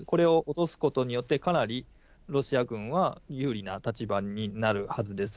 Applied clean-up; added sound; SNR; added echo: none; none; none; none.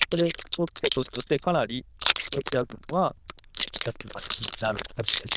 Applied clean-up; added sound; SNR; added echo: neural diffusion model UNIVERSE++.